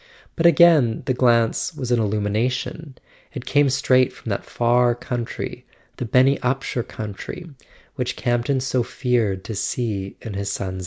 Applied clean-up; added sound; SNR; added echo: none; none; none; none.